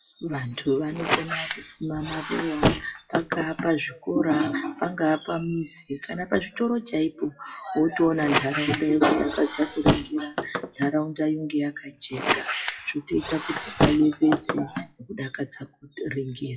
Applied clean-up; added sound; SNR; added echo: classical method WPE with log-MMSE.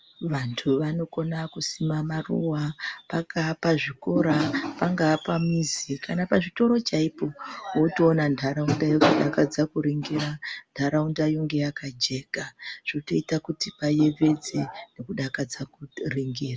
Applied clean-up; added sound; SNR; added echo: none; none; none; none.